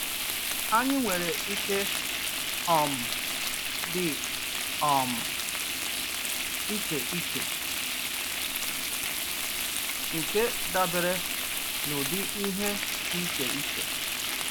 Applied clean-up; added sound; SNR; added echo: none; Frying (food); -3 dB; none.